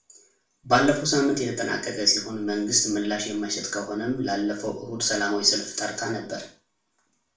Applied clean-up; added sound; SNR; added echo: none; none; none; reverberation time 0.4 s.